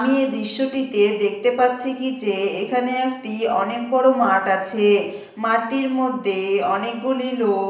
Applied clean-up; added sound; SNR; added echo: none; none; none; reverberation time 0.8 s.